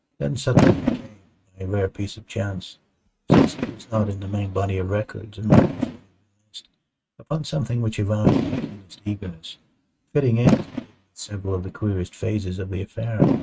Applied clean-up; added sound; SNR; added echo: neural mask model RNNoise.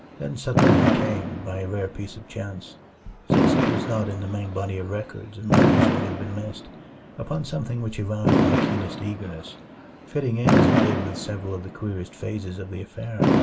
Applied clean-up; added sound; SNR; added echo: none; Fireworks; -5 dB; none.